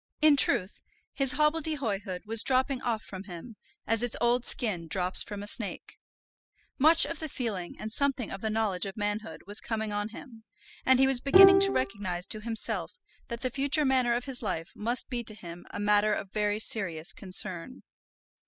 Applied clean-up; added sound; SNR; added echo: classical method spectral subtraction.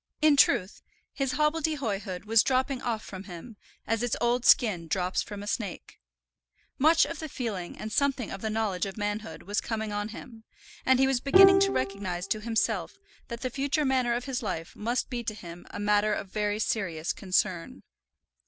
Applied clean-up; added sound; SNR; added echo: none; Bowed string instrument; -2 dB; none.